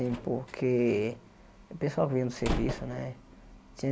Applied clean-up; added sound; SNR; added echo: none; Slam; 9 dB; none.